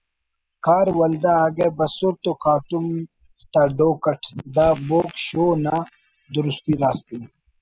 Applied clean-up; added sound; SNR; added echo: classical method spectral subtraction.